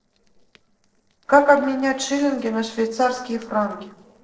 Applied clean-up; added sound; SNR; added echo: neural separator model SepFormer DNS4.